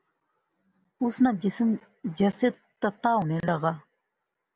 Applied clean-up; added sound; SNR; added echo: none; none; none; none.